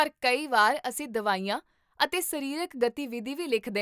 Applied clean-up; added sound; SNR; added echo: none; none; none; none.